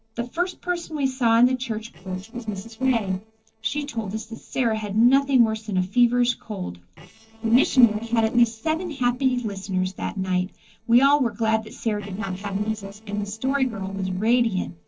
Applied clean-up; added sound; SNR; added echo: neural separator model SepFormer DNS4.